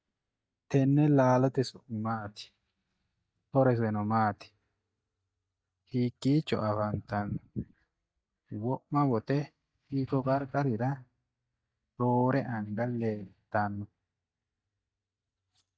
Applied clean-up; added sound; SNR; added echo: neural mask model DeepFilterNet 3.